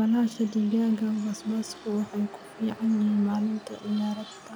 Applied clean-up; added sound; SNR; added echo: none; Motor vehicle (road); 19 dB; none.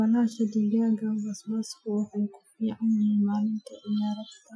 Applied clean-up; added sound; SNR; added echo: classical method Wiener filter.